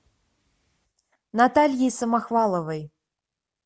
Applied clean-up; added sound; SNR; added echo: none; none; none; none.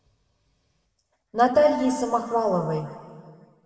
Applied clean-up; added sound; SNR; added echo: none; none; none; reverberation time 1.8 s.